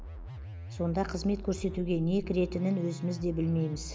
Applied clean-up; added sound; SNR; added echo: none; Musical instrument; 10 dB; none.